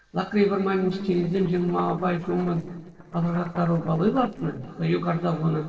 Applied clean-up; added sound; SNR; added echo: neural separator model SepFormer DNS4.